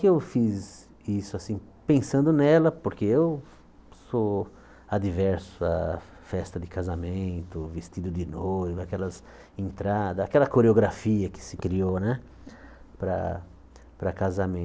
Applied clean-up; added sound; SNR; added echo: none; none; none; none.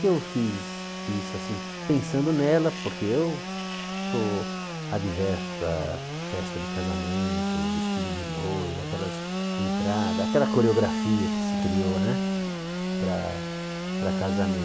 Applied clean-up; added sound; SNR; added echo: none; Sawing / Engine; 1 dB; none.